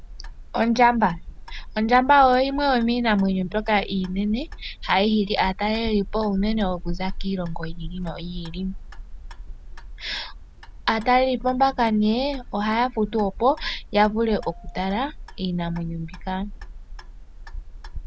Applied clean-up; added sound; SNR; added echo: none; Clock; 11 dB; none.